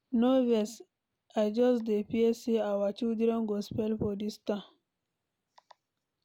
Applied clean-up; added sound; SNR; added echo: none; none; none; none.